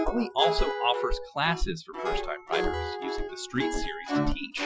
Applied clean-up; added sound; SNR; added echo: classical method Wiener filter.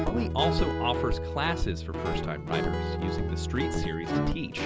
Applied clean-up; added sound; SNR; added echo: none; Guitar; -4 dB; none.